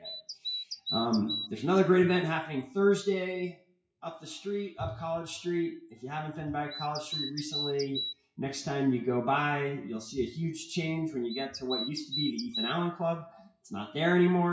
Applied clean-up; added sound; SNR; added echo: classical method WPE with log-MMSE.